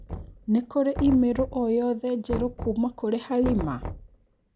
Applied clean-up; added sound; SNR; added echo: none; Knock; 11 dB; none.